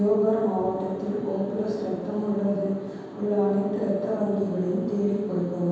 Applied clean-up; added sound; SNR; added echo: none; none; none; reverberation time 1.2 s.